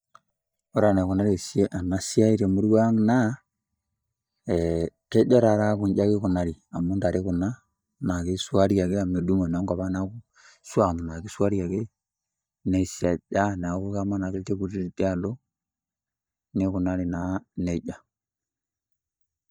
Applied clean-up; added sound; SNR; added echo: neural mask model DeepFilterNet 3.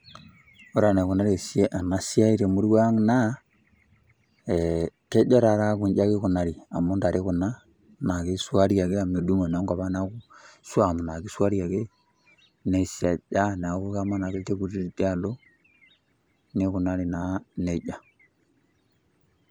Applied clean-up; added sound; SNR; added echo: none; none; none; none.